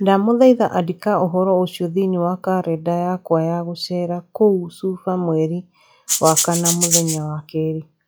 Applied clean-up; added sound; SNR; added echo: classical method log-MMSE.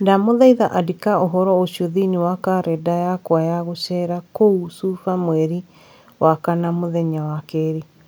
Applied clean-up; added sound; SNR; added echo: none; none; none; none.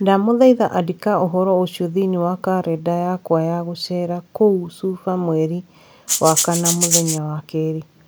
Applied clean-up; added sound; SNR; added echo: none; Rattle (instrument); 1 dB; none.